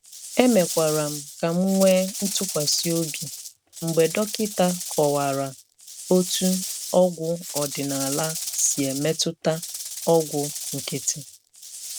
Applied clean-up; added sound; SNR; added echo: none; Rattle / Rattle (instrument); 9 dB; none.